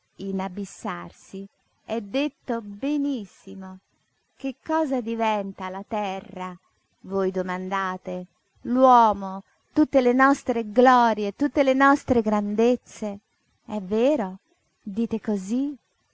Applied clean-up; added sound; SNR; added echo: none; none; none; none.